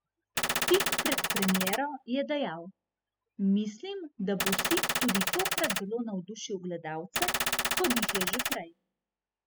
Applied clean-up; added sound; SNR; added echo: classical method spectral subtraction.